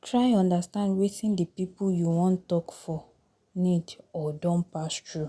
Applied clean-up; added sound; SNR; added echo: none; none; none; none.